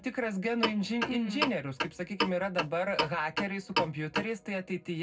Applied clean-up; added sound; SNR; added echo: none; Clock; 2 dB; reverberation time 0.3 s.